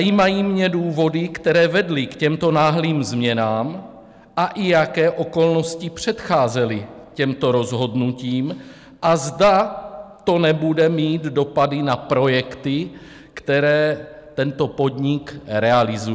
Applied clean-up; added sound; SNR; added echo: none; none; none; none.